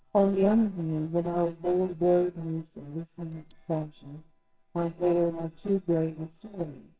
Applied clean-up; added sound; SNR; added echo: neural separator model SepFormer WHAMR!.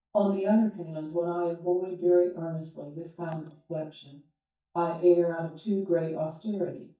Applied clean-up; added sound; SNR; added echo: neural mask model DeepFilterNet 3.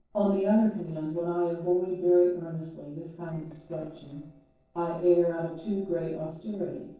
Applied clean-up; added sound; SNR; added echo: neural separator model SepFormer DNS4.